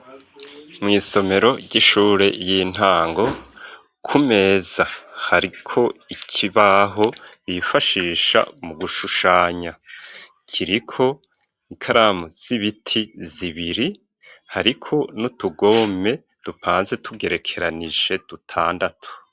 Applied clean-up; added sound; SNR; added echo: none; none; none; none.